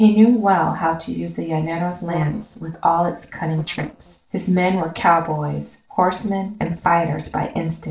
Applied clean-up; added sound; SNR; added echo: neural separator model SepFormer DNS4.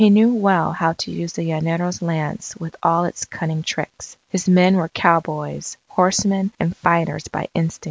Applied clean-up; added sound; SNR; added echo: none; none; none; none.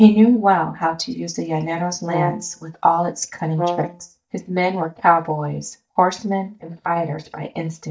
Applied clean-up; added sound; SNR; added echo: neural mask model DeepFilterNet 3.